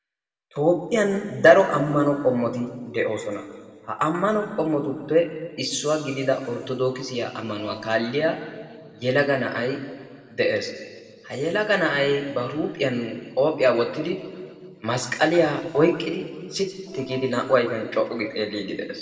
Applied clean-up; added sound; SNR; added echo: neural separator model SepFormer DNS4.